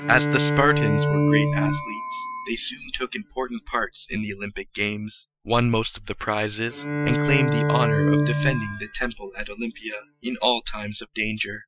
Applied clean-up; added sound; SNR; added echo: classical method Wiener filter.